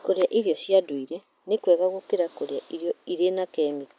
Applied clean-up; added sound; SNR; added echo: none; none; none; none.